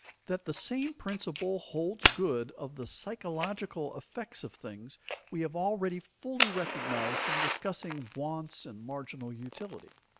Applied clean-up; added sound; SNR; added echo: none; Fire; 1 dB; none.